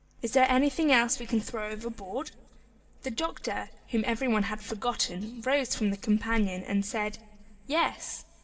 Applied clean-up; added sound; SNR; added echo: none; none; none; reverberation time 2.4 s.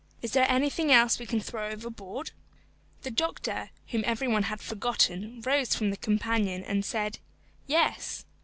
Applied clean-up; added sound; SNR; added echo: none; none; none; none.